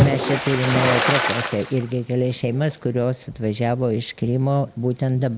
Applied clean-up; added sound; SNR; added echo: none; Splash, splatter; 4 dB; none.